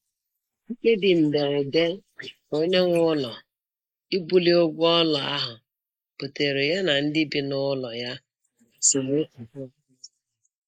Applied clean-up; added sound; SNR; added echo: neural mask model Resemble Enhance denoiser.